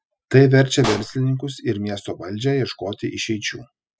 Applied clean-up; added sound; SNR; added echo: classical method spectral subtraction.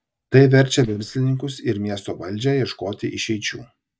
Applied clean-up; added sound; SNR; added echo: neural mask model DeepFilterNet 3.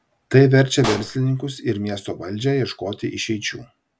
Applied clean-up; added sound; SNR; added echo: none; Explosion; 12 dB; none.